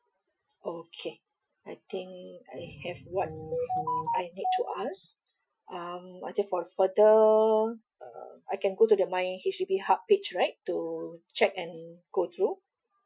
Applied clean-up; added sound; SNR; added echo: classical method Wiener filter.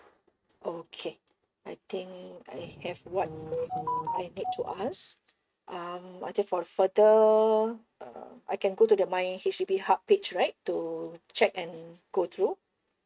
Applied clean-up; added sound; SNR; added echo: neural mask model RNNoise.